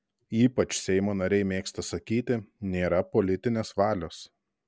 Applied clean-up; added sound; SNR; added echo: none; none; none; none.